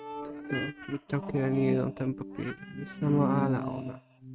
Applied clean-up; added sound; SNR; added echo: neural mask model RNNoise.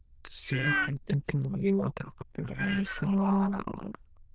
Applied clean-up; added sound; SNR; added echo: neural diffusion model UNIVERSE++.